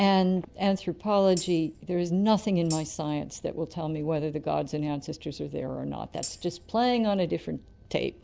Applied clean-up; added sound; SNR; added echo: none; Tambourine; 16 dB; none.